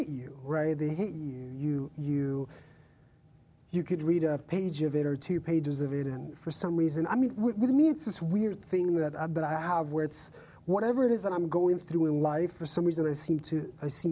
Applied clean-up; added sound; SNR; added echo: none; none; none; none.